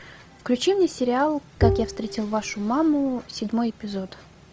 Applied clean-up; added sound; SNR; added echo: none; Bowed string instrument; 2 dB; none.